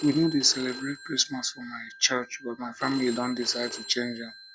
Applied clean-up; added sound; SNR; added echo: none; Telephone; 14 dB; none.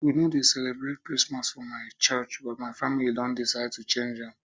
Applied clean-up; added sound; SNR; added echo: none; none; none; none.